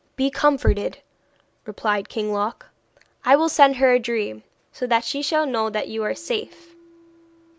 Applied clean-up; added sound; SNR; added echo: none; none; none; none.